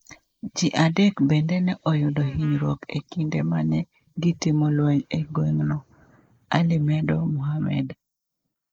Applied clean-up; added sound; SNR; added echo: neural mask model Resemble Enhance denoiser.